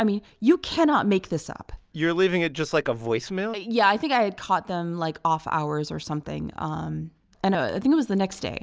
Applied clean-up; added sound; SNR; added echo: none; none; none; none.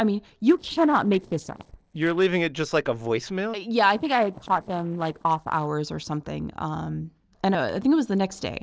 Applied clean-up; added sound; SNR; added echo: neural separator model SepFormer DNS4.